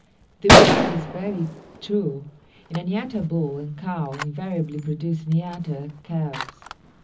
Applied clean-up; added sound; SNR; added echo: none; Gunshot, gunfire; -4 dB; reverberation time 0.4 s.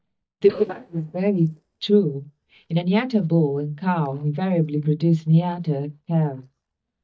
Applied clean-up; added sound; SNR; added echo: neural mask model DeepFilterNet 3.